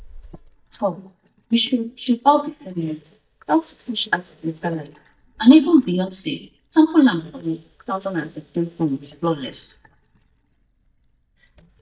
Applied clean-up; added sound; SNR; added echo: neural mask model DeepFilterNet 3.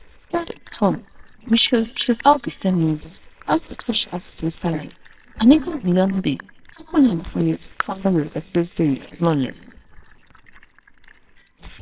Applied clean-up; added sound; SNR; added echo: neural separator model SepFormer WHAMR!.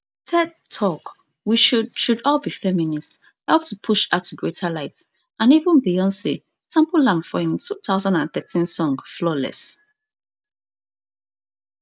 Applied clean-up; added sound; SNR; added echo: none; none; none; none.